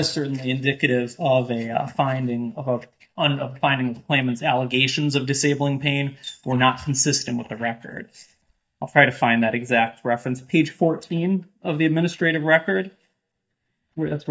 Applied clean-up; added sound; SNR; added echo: neural mask model DeepFilterNet 3.